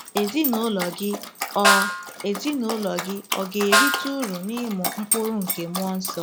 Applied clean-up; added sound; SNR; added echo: none; Snare drum + Dog; 0 dB; none.